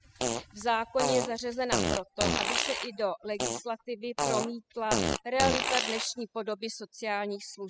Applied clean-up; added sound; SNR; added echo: classical method spectral subtraction.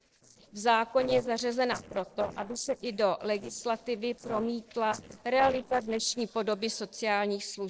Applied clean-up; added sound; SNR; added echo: neural separator model SepFormer DNS4.